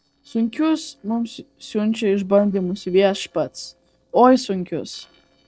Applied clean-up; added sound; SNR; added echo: neural separator model SepFormer DNS4.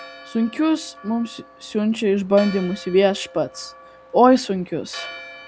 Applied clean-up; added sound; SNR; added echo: none; Church bell; 19 dB; none.